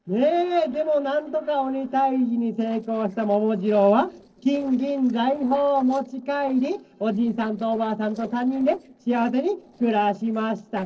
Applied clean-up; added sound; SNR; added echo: neural separator model SepFormer DNS4.